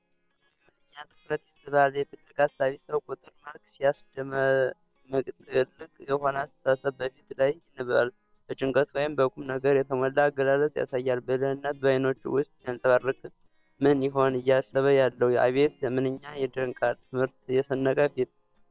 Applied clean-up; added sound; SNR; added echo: neural separator model SepFormer WHAM!.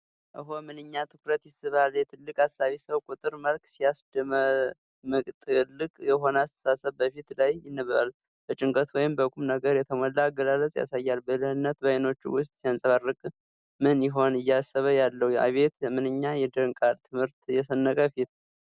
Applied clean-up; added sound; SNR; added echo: none; none; none; none.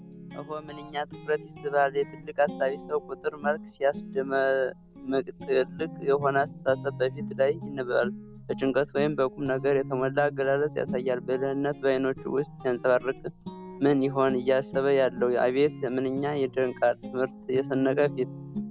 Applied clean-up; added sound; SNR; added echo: none; Guitar; 13 dB; none.